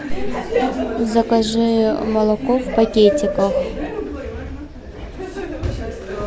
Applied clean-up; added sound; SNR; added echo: none; none; none; none.